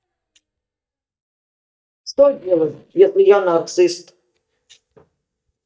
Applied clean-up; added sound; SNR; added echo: neural mask model DeepFilterNet 3.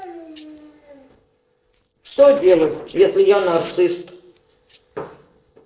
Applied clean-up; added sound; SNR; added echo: neural separator model SepFormer DNS4.